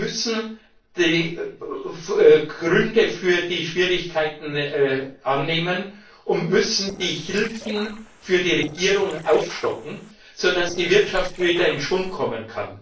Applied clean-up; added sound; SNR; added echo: neural separator model SepFormer DNS4.